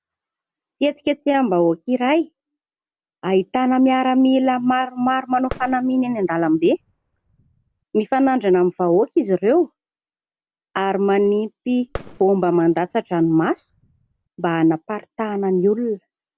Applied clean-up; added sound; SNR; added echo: none; Fireworks; 20 dB; none.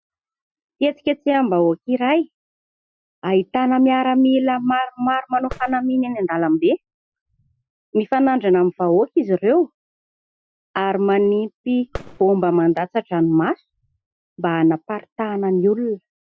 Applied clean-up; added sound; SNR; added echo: classical method Wiener filter.